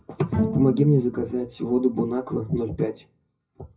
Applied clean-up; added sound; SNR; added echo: classical method WPE with log-MMSE.